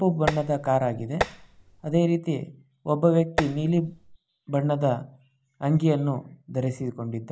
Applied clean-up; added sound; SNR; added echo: none; Tap; 7 dB; none.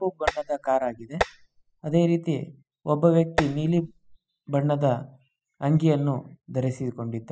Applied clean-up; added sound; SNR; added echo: classical method spectral subtraction.